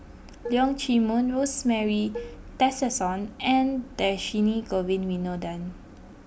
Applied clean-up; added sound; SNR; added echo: none; Dishes, pots, and pans; 14 dB; none.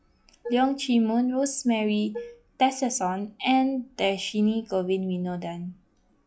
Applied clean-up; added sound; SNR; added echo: classical method log-MMSE.